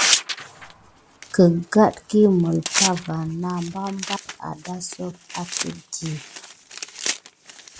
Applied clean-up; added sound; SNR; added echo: none; Tearing; 5 dB; none.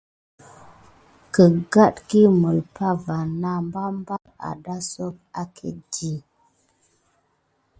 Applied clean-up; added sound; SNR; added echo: none; none; none; none.